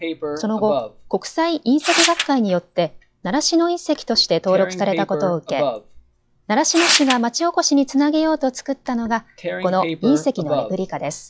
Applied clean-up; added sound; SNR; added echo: classical method log-MMSE.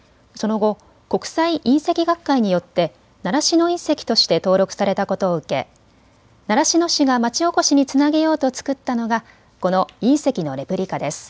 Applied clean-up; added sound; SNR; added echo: none; none; none; none.